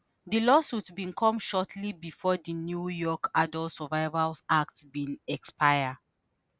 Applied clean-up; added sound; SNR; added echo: none; none; none; none.